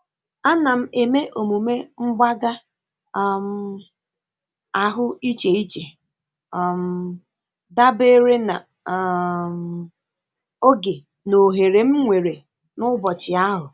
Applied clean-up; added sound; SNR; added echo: none; none; none; none.